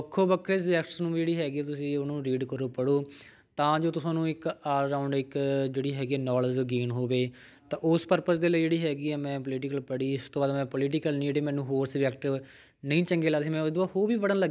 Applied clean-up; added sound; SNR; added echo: none; none; none; none.